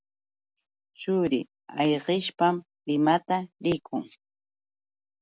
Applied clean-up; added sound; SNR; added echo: none; none; none; none.